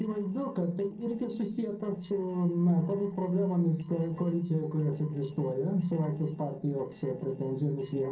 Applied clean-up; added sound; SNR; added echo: neural separator model SepFormer DNS4.